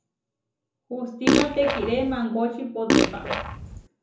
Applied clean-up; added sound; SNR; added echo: none; Fart; -4 dB; reverberation time 0.6 s.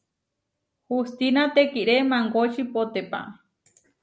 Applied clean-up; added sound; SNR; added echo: none; none; none; none.